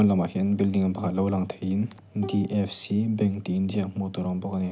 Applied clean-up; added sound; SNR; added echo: none; Bowed string instrument; 18 dB; none.